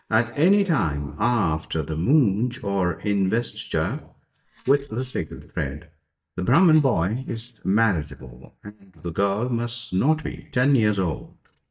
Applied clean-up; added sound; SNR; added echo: neural mask model DeepFilterNet 3.